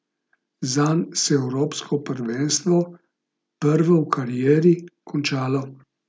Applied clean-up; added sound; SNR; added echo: none; none; none; none.